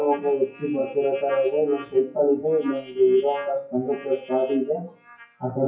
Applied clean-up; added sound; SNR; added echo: classical method WPE with log-MMSE.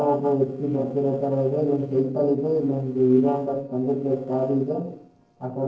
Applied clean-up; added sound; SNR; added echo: neural separator model SepFormer DNS4.